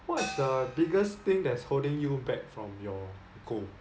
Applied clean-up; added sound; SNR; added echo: none; Gong; 11 dB; none.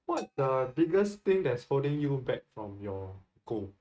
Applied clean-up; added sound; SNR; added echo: neural mask model RNNoise.